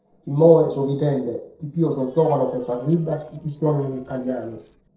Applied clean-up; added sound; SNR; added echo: neural separator model SepFormer DNS4.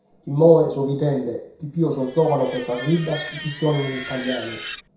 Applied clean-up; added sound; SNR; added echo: none; Screech; 13 dB; reverberation time 0.6 s.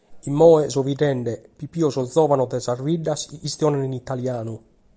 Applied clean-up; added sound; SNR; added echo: none; none; none; none.